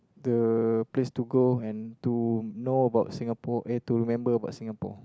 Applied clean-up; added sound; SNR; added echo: none; none; none; none.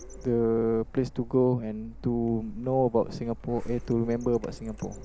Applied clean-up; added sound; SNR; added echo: none; Printer; 14 dB; none.